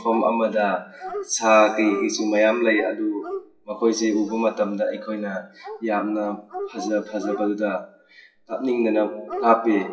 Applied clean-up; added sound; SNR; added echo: classical method WPE with log-MMSE.